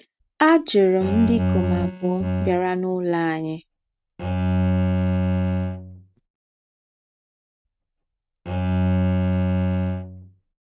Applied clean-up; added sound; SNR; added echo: neural mask model RNNoise.